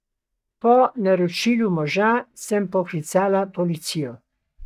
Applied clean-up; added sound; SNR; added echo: neural mask model DeepFilterNet 3.